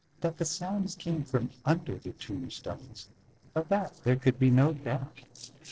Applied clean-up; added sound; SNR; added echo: neural separator model SepFormer DNS4.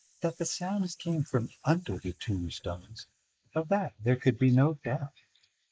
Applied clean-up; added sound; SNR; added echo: neural mask model Resemble Enhance denoiser.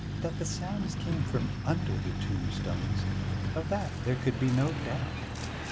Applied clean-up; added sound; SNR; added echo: none; Truck; -2 dB; none.